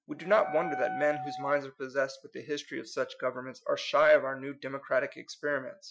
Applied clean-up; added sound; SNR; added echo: classical method Wiener filter.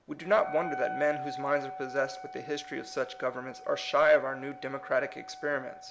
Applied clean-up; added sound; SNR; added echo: none; Wind instrument, woodwind instrument; 11 dB; none.